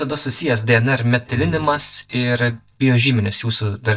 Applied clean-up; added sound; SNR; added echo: neural mask model DeepFilterNet 3.